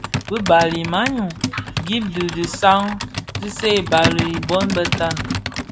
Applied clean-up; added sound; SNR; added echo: none; Computer keyboard; 5 dB; none.